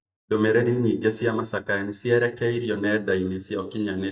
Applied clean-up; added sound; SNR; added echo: neural mask model DeepFilterNet 3.